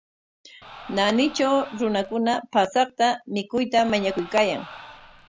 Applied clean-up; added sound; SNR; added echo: none; Crowd; 18 dB; none.